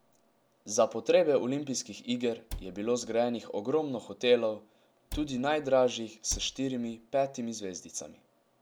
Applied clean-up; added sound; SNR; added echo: none; Cupboard open or close; 14 dB; none.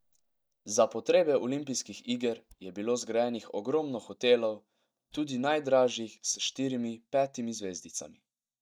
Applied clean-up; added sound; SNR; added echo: neural mask model DeepFilterNet 3.